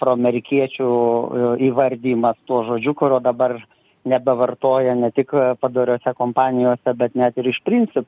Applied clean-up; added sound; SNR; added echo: none; none; none; none.